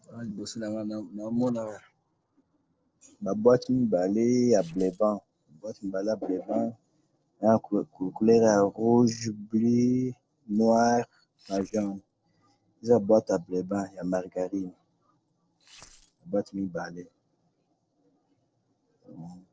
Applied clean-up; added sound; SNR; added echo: neural separator model SepFormer DNS4.